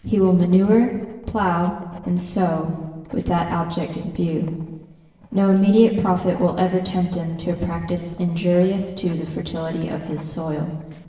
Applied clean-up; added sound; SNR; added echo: neural separator model SepFormer DNS4.